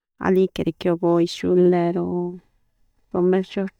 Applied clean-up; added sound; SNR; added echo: neural mask model DeepFilterNet 3.